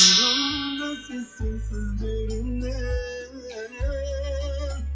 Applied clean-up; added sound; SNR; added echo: classical method log-MMSE.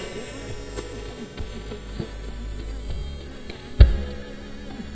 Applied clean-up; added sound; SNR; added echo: neural mask model DeepFilterNet 3.